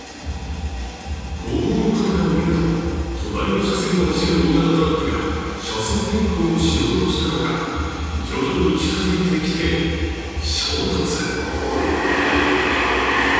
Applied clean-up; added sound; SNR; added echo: none; none; none; reverberation time 2.1 s.